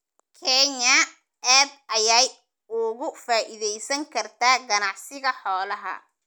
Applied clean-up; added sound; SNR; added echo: none; none; none; none.